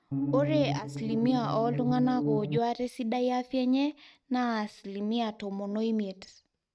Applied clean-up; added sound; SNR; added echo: neural mask model RNNoise.